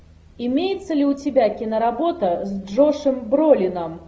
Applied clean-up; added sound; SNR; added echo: none; none; none; none.